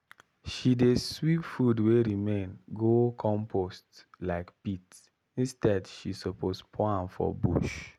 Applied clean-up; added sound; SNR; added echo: none; none; none; none.